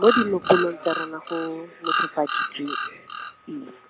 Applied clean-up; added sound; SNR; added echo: none; Bird vocalization, bird call, bird song; 4 dB; none.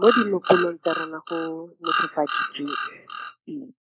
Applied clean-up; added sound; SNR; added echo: neural mask model Resemble Enhance denoiser.